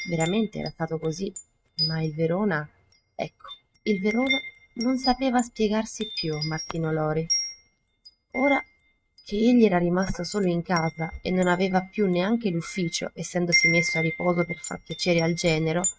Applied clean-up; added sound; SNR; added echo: neural mask model RNNoise.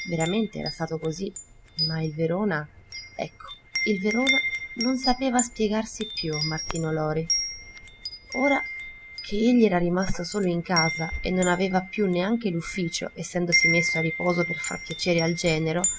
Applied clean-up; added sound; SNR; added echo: none; Wind chime; 5 dB; none.